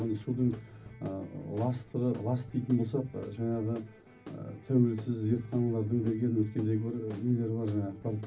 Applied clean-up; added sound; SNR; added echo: none; Guitar / Drum; 18 dB; reverberation time 0.4 s.